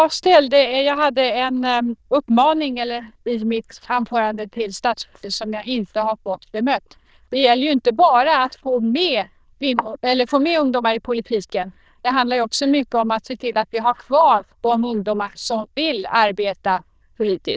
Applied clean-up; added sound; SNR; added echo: neural diffusion model UNIVERSE++.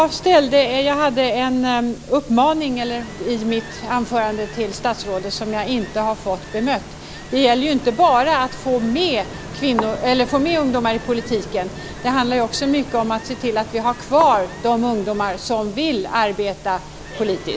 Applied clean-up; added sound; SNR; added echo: none; Ocean; 17 dB; none.